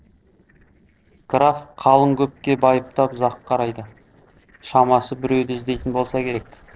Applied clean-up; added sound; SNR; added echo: neural separator model SepFormer DNS4.